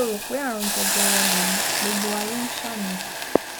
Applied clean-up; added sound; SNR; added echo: none; Hiss; -3 dB; none.